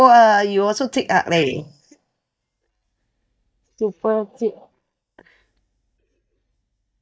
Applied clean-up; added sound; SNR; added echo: neural mask model DeepFilterNet 3.